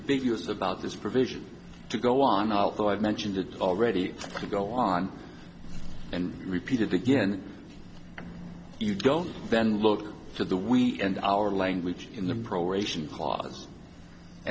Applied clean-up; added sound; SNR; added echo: none; Brass instrument; 10 dB; none.